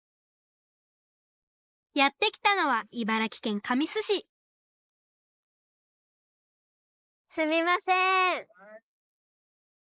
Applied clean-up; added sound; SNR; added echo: neural mask model Resemble Enhance denoiser.